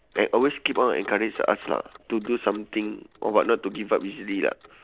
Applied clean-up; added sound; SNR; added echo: neural separator model SepFormer DNS4.